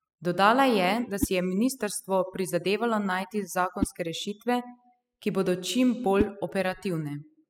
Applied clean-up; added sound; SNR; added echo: classical method spectral subtraction.